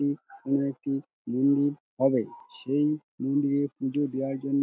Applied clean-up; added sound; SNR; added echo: none; none; none; none.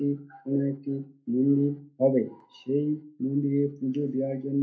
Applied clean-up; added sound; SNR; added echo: none; none; none; reverberation time 0.3 s.